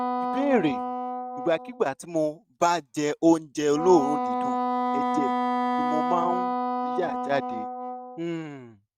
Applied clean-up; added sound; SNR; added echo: neural mask model RNNoise.